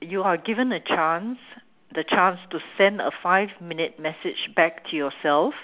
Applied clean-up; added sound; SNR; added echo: none; none; none; none.